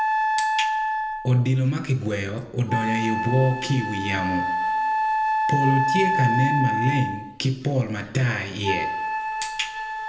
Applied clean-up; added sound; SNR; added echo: none; Wind instrument, woodwind instrument; 1 dB; reverberation time 0.8 s.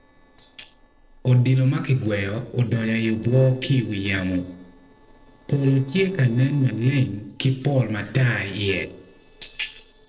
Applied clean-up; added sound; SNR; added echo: neural separator model SepFormer DNS4.